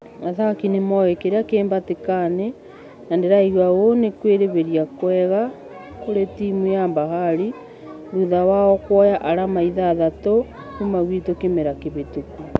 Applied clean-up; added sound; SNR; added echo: none; none; none; none.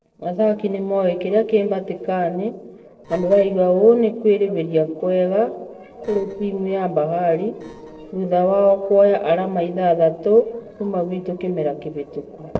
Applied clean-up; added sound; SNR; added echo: neural separator model SepFormer DNS4.